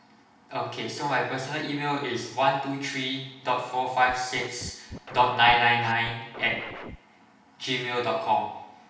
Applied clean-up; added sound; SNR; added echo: none; Scratching (performance technique); 15 dB; reverberation time 0.8 s.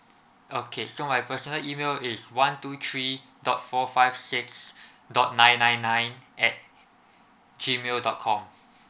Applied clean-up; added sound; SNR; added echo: none; none; none; none.